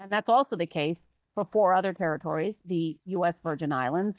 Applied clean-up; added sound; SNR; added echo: neural mask model DeepFilterNet 3.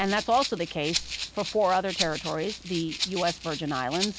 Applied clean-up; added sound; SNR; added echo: none; Rattle (instrument); 7 dB; none.